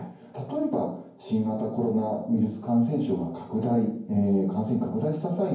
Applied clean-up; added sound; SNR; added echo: none; none; none; reverberation time 0.9 s.